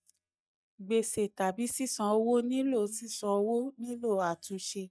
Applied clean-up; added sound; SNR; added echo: neural mask model DeepFilterNet 3.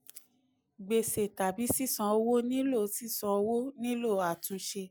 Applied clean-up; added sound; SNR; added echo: none; none; none; none.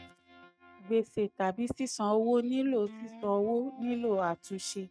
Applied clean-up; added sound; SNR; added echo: neural mask model RNNoise.